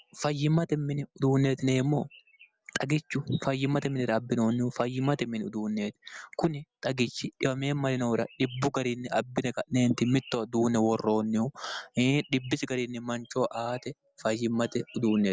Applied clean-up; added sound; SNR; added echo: none; none; none; none.